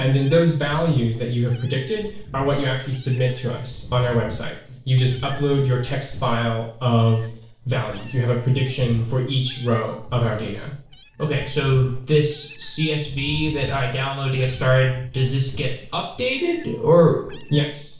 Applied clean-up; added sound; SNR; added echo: neural separator model SepFormer DNS4.